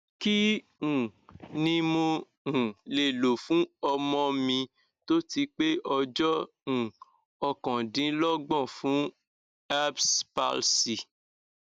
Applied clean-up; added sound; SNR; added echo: none; none; none; none.